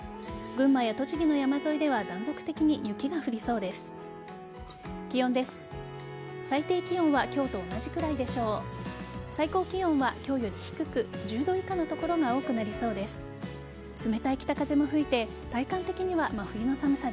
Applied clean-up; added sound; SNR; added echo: none; Bowed string instrument; 17 dB; none.